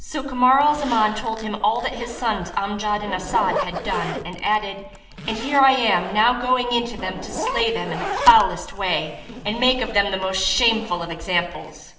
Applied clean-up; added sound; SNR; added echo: none; Zipper (clothing); 11 dB; reverberation time 0.9 s.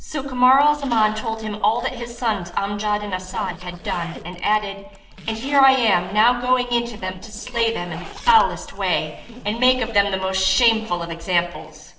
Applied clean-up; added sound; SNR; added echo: neural separator model SepFormer DNS4.